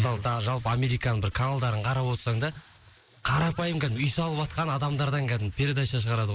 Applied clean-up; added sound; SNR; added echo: neural mask model Resemble Enhance denoiser.